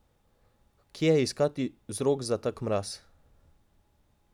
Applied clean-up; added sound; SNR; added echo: none; none; none; none.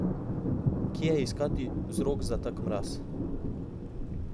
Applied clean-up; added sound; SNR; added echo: none; Thunder; -4 dB; none.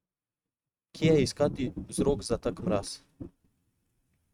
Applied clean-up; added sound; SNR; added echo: neural mask model RNNoise.